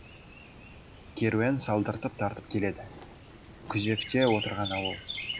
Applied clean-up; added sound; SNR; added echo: none; Chirp, tweet; 10 dB; none.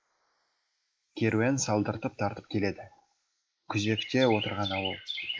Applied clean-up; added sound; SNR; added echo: neural mask model Resemble Enhance denoiser.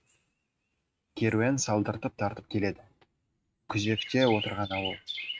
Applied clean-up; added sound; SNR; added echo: neural mask model RNNoise.